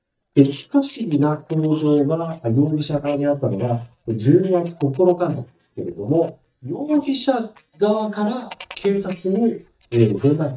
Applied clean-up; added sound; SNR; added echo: neural mask model DeepFilterNet 3.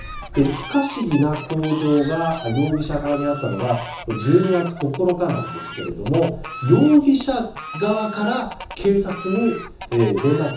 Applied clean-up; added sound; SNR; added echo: none; Fowl; 13 dB; reverberation time 0.7 s.